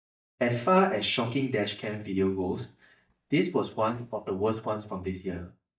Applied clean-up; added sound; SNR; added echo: neural mask model DeepFilterNet 3.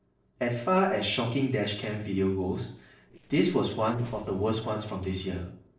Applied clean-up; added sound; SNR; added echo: neural separator model SepFormer DNS4.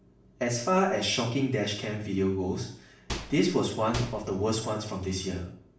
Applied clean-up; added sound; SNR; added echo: none; Microwave oven; 9 dB; reverberation time 0.5 s.